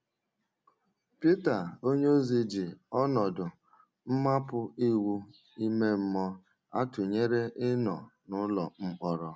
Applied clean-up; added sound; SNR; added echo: none; none; none; none.